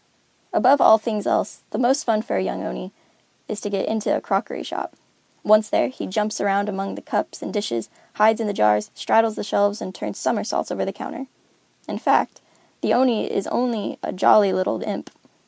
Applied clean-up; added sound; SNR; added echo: none; none; none; none.